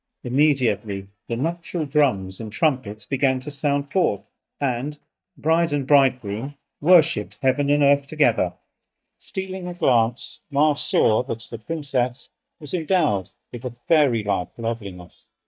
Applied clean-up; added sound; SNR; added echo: neural mask model DeepFilterNet 3.